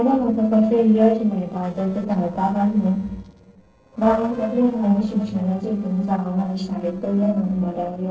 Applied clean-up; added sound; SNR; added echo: neural separator model SepFormer DNS4.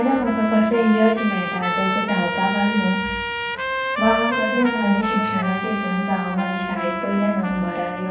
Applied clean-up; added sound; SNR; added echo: none; Trumpet; 4 dB; reverberation time 0.4 s.